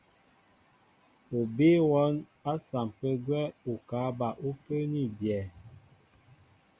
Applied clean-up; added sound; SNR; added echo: none; none; none; none.